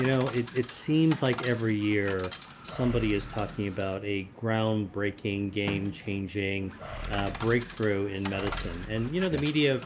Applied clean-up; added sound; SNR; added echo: none; Animal + Coin (dropping) / Chatter; 12 dB; none.